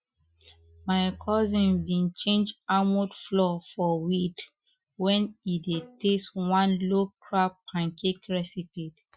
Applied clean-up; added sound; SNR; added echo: classical method Wiener filter.